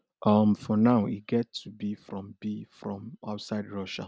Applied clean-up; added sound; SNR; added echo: none; none; none; none.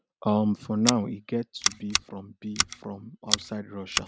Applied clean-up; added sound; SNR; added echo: none; Scissors; 2 dB; none.